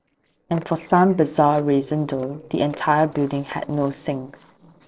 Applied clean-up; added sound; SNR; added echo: neural separator model SepFormer DNS4.